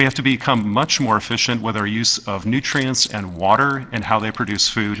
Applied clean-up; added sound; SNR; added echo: neural separator model SepFormer DNS4.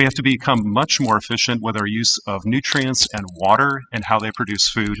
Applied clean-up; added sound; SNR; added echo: classical method spectral subtraction.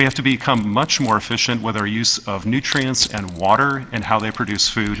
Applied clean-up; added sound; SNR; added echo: none; Crushing; 19 dB; none.